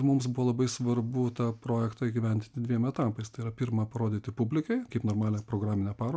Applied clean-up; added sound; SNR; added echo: none; none; none; none.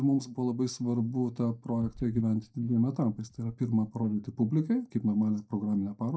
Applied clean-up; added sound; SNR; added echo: neural mask model DeepFilterNet 3.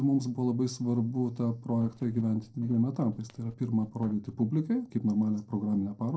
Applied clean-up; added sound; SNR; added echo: neural separator model SepFormer DNS4.